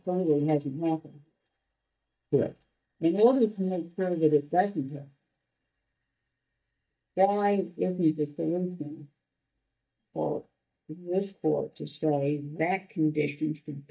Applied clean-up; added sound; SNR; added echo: neural mask model DeepFilterNet 3.